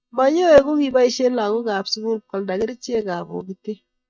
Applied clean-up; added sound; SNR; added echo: neural mask model DeepFilterNet 3.